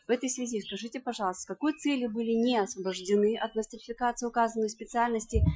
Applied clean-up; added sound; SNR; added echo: classical method Wiener filter.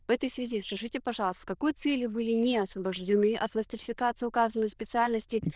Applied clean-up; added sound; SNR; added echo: neural diffusion model UNIVERSE++.